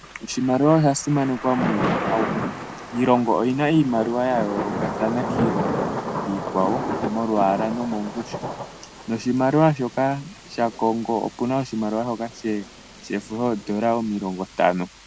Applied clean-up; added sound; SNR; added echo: none; Thunder / Rain; 7 dB; none.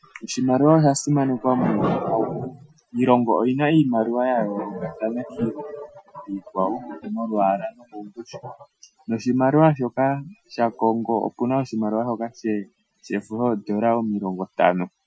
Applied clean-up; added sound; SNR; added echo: classical method Wiener filter.